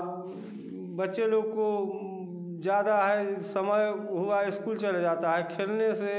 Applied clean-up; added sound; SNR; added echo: none; none; none; none.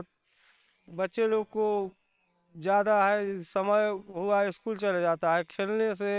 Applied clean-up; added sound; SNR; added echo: neural separator model SepFormer WHAM!.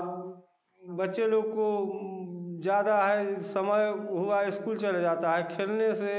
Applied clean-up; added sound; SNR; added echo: neural mask model Resemble Enhance denoiser.